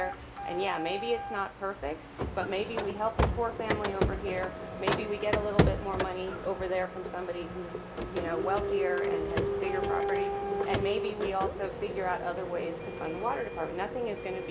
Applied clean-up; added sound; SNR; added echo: none; Printer; -1 dB; none.